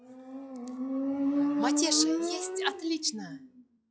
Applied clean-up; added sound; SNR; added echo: classical method log-MMSE.